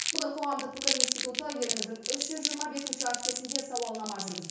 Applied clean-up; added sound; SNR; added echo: none; Crumpling, crinkling; -2 dB; reverberation time 0.6 s.